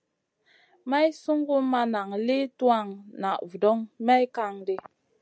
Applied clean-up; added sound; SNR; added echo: none; none; none; none.